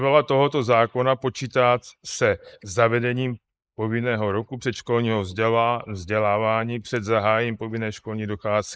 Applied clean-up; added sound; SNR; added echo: neural mask model Resemble Enhance denoiser.